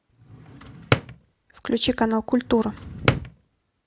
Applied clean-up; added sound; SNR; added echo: none; Drawer open or close; 2 dB; none.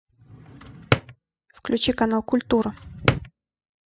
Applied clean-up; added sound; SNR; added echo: classical method spectral subtraction.